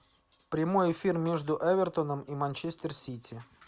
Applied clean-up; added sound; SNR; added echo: none; none; none; none.